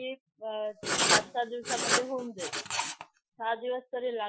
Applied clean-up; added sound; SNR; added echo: classical method Wiener filter.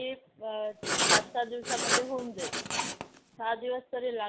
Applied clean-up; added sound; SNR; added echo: none; Writing; -4 dB; none.